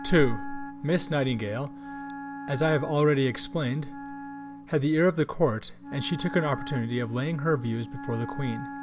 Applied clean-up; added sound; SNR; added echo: none; Wind instrument, woodwind instrument; 12 dB; none.